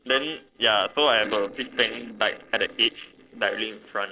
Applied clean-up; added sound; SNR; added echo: neural separator model SepFormer DNS4.